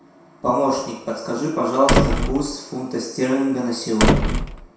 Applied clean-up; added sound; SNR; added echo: none; Slam; 0 dB; reverberation time 0.7 s.